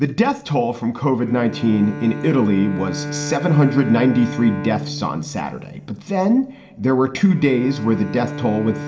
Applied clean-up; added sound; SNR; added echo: none; Bowed string instrument; 11 dB; reverberation time 1.3 s.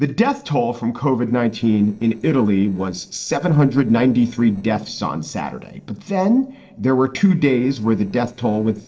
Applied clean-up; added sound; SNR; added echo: neural separator model SepFormer DNS4.